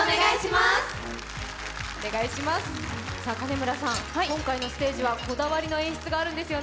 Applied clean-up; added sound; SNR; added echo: none; Wind chime + Brass instrument; 17 dB; none.